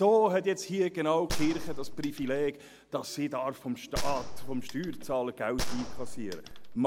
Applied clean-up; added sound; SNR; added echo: none; Gunshot, gunfire; 1 dB; none.